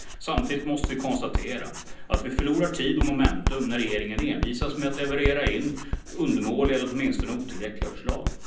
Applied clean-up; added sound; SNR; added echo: none; Writing; 2 dB; reverberation time 0.6 s.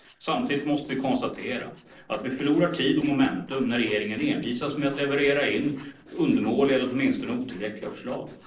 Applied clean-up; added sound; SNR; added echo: neural separator model SepFormer DNS4.